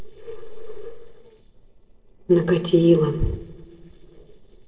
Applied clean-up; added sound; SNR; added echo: neural separator model SepFormer DNS4.